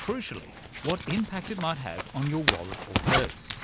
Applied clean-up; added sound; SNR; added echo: none; Zipper (clothing); 0 dB; none.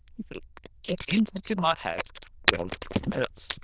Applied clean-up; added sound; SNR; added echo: neural diffusion model UNIVERSE++.